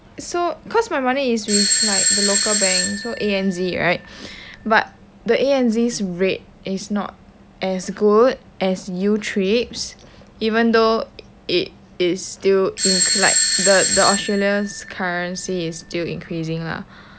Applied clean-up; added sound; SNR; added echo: none; Bell / Doorbell; 0 dB; none.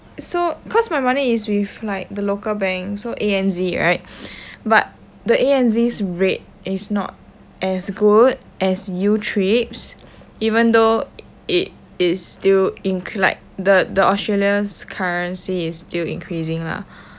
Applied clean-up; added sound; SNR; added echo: none; none; none; none.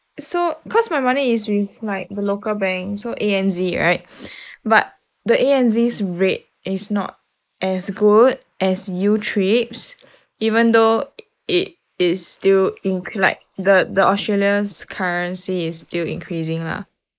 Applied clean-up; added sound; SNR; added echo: neural mask model Resemble Enhance denoiser.